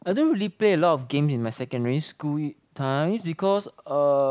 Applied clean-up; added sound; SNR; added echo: none; none; none; none.